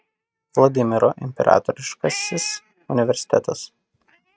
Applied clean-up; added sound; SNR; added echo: neural mask model RNNoise.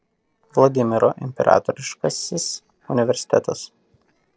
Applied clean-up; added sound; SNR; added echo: neural separator model SepFormer DNS4.